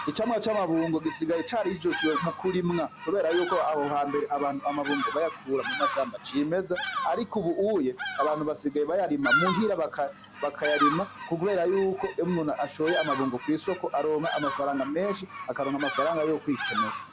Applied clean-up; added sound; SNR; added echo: none; Bird vocalization, bird call, bird song; 6 dB; none.